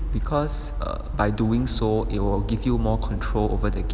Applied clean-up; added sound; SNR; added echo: none; none; none; none.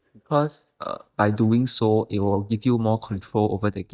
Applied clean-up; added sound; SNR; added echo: neural mask model DeepFilterNet 3.